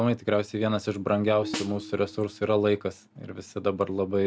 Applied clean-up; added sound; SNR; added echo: none; Tabla + Snare drum; 14 dB; none.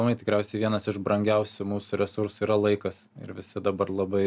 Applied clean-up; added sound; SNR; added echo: none; none; none; none.